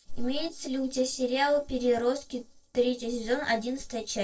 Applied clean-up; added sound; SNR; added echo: neural separator model SepFormer DNS4.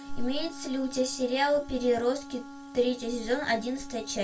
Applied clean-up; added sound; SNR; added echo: none; Wind instrument, woodwind instrument; 15 dB; reverberation time 0.2 s.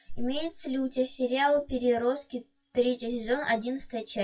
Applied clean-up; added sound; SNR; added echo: classical method WPE with log-MMSE.